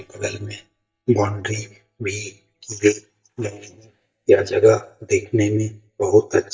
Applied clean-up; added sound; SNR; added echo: neural mask model DeepFilterNet 3.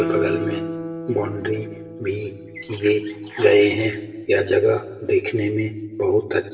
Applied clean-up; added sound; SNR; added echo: none; Guitar; 11 dB; reverberation time 1.2 s.